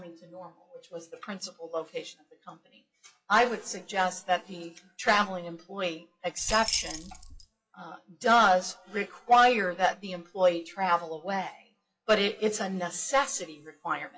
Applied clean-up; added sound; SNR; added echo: classical method WPE with log-MMSE.